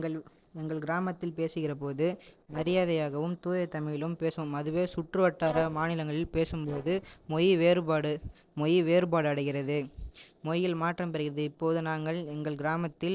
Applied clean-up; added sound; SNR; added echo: neural separator model SepFormer DNS4.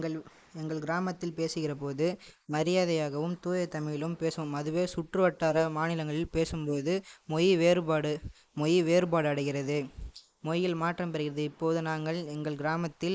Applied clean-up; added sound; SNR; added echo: neural mask model Resemble Enhance denoiser.